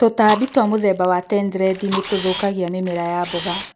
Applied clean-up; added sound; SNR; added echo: none; Camera + Fire; 13 dB; none.